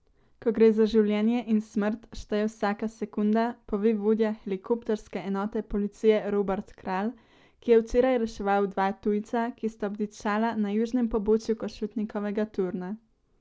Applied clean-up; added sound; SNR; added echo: none; none; none; none.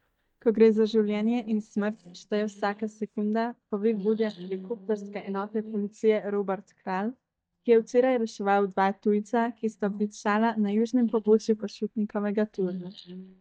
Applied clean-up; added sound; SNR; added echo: neural mask model DeepFilterNet 3.